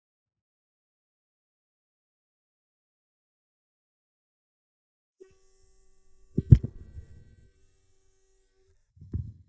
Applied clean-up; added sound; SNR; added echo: neural mask model DeepFilterNet 3.